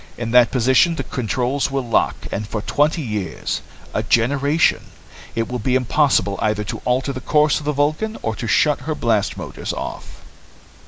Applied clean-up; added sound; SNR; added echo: none; none; none; none.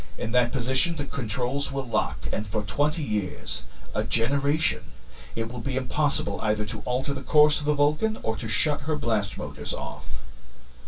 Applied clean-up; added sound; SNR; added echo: none; none; none; reverberation time 0.1 s.